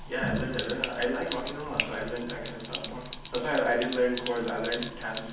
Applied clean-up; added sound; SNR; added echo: none; Sink (filling or washing); 6 dB; reverberation time 0.9 s.